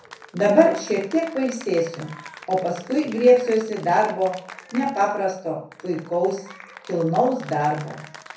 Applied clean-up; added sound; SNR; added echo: none; Applause / Cheering; 19 dB; reverberation time 0.5 s.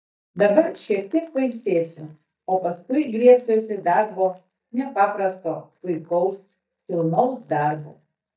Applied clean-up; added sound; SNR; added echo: neural mask model DeepFilterNet 3.